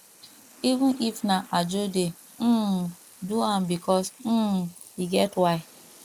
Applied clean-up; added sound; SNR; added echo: neural mask model Resemble Enhance denoiser.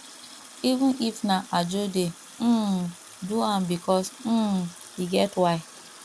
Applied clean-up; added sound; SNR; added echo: none; Water tap, faucet; 18 dB; none.